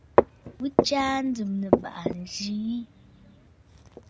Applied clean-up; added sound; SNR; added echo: none; Walk, footsteps; -3 dB; none.